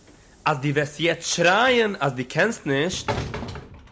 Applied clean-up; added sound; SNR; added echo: none; Sliding door / Train; 13 dB; none.